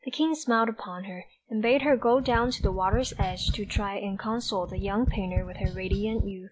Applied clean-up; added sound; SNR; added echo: none; Tap; 4 dB; none.